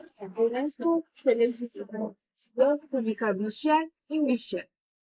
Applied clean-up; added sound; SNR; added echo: neural mask model Resemble Enhance denoiser.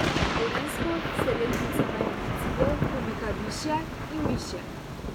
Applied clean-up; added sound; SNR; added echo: none; Thunder / Rain; -4 dB; none.